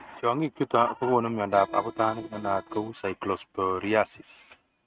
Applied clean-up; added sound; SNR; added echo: neural mask model RNNoise.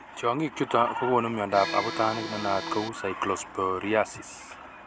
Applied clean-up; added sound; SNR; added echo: none; Accordion; 7 dB; none.